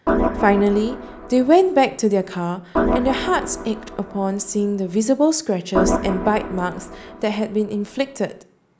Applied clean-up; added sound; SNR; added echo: none; Organ; 5 dB; none.